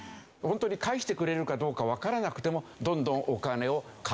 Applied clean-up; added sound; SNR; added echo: none; none; none; none.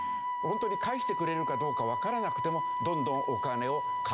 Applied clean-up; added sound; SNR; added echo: none; Wind instrument, woodwind instrument; -2 dB; none.